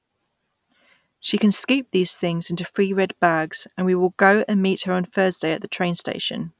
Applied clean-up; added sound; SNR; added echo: none; none; none; none.